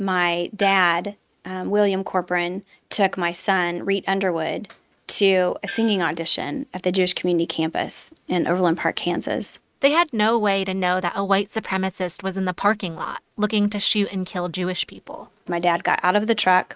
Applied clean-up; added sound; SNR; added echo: neural mask model RNNoise.